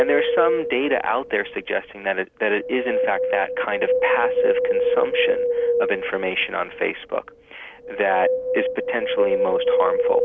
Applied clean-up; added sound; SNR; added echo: none; Wind; -2 dB; none.